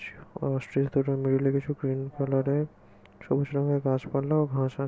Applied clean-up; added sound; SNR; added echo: none; none; none; none.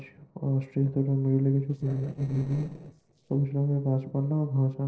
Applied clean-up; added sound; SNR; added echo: neural separator model SepFormer DNS4.